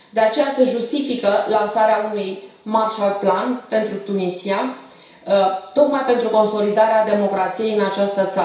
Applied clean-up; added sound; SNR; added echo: none; none; none; reverberation time 0.6 s.